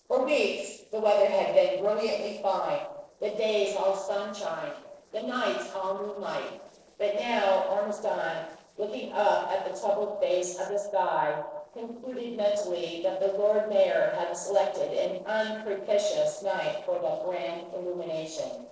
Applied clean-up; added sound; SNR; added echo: neural separator model SepFormer DNS4.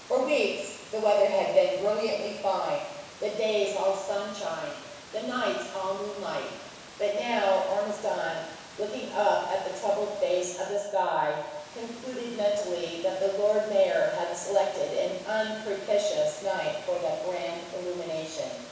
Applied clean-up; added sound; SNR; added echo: none; Water; 18 dB; reverberation time 1.1 s.